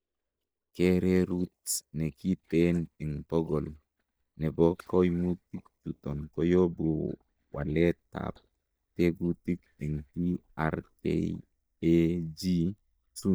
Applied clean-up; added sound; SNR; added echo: neural mask model DeepFilterNet 3.